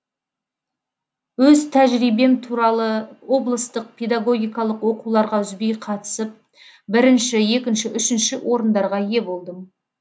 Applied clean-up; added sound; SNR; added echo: none; none; none; none.